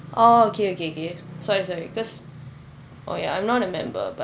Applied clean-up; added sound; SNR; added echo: none; none; none; none.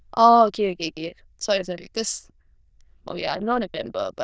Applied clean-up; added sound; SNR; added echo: neural diffusion model UNIVERSE++.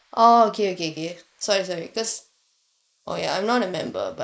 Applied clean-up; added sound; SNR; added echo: neural mask model Resemble Enhance denoiser.